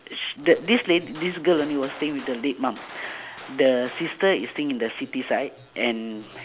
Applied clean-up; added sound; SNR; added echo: none; Gunshot, gunfire; 18 dB; none.